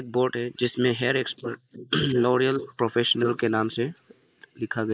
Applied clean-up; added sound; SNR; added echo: neural mask model Resemble Enhance denoiser.